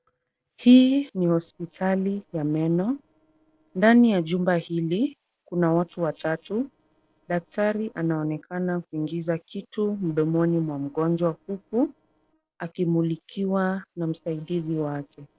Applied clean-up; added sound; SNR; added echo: neural separator model SepFormer DNS4.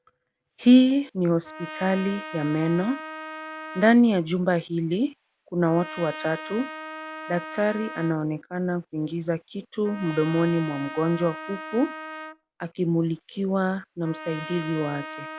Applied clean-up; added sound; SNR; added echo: none; Trumpet; 14 dB; none.